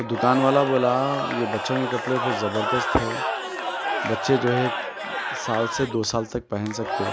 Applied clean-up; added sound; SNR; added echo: none; Crowd / Cheering; 3 dB; none.